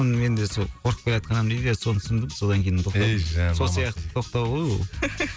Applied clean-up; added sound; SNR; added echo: none; none; none; none.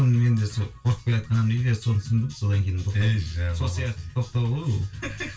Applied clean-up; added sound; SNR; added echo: none; none; none; reverberation time 0.2 s.